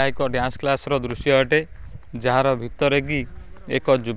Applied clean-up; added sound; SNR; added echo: none; none; none; none.